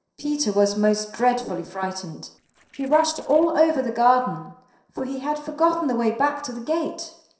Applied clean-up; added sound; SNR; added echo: neural separator model SepFormer DNS4.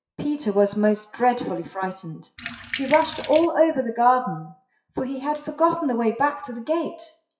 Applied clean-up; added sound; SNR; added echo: classical method WPE with log-MMSE.